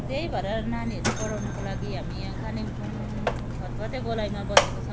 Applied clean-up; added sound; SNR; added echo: none; Mechanisms; -5 dB; none.